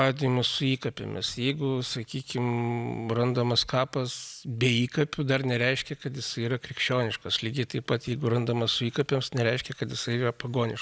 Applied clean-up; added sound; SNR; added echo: none; none; none; none.